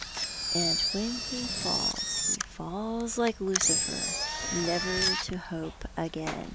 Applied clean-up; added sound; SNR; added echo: none; Engine; -3 dB; none.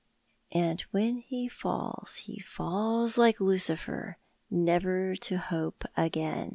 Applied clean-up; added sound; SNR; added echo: none; none; none; none.